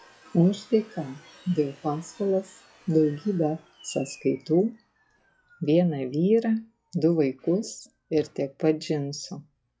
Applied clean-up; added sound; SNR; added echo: classical method log-MMSE.